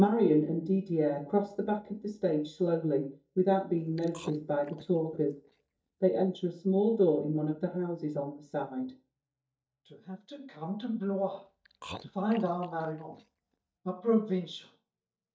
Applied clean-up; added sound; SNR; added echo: neural mask model DeepFilterNet 3.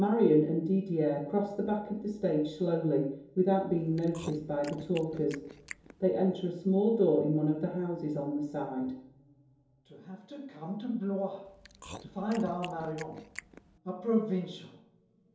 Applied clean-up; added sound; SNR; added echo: none; Chewing, mastication; 18 dB; reverberation time 2.8 s.